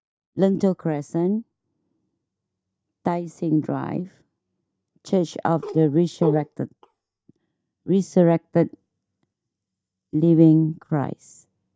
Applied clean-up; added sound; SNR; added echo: neural mask model DeepFilterNet 3.